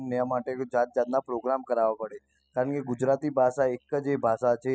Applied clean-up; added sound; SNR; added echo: classical method spectral subtraction.